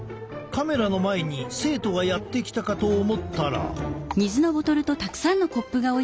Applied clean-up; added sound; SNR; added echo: none; none; none; none.